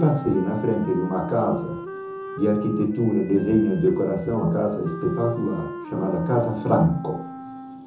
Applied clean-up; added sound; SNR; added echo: none; Wind instrument, woodwind instrument; 12 dB; reverberation time 0.7 s.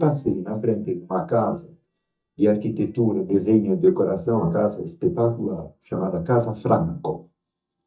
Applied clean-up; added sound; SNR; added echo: neural mask model DeepFilterNet 3.